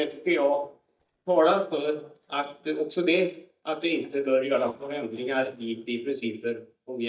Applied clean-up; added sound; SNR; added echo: neural mask model DeepFilterNet 3.